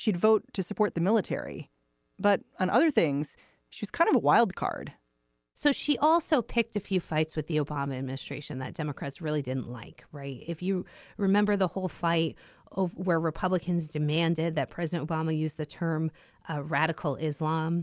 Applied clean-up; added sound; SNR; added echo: none; none; none; none.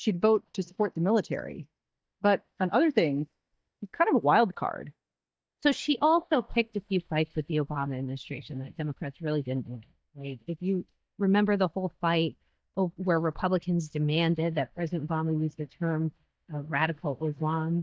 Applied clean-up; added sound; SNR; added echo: neural mask model DeepFilterNet 3.